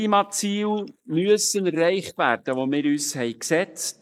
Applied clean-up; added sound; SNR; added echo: neural mask model Resemble Enhance denoiser.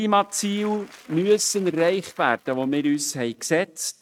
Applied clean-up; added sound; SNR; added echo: neural mask model RNNoise.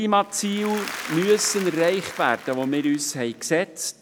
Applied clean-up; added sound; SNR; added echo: none; Applause / Crowd; 14 dB; none.